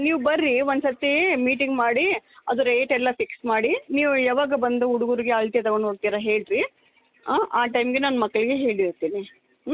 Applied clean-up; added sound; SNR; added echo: none; none; none; none.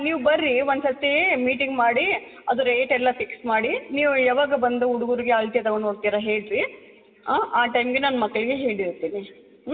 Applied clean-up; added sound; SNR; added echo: none; none; none; reverberation time 1.5 s.